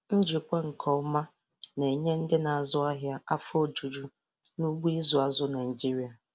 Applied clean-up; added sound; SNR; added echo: none; none; none; none.